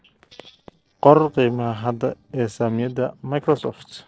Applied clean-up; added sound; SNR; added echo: neural separator model SepFormer DNS4.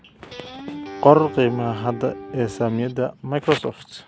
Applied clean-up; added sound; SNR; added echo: none; Guitar; 14 dB; none.